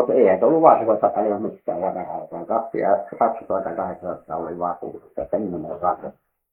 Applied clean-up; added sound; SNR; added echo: neural mask model Resemble Enhance denoiser.